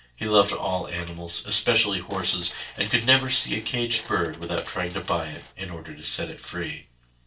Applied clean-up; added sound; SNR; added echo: neural separator model SepFormer DNS4.